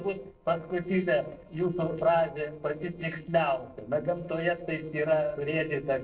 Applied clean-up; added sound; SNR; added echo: neural separator model SepFormer DNS4.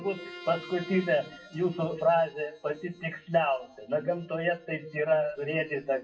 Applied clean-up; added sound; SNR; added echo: classical method WPE with log-MMSE.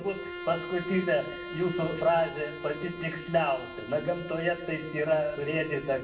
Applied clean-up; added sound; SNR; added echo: none; Bowed string instrument; 11 dB; reverberation time 0.6 s.